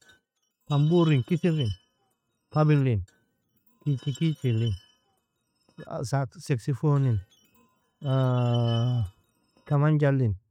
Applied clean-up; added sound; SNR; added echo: neural mask model RNNoise.